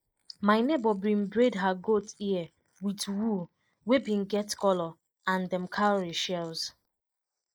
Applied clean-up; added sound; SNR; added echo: neural mask model Resemble Enhance denoiser.